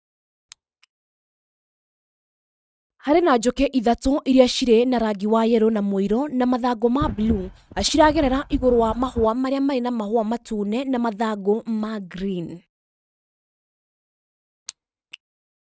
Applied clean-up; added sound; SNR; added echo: neural mask model RNNoise.